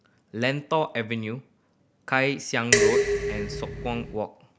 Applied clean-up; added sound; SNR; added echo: none; Dishes, pots, and pans; -4 dB; none.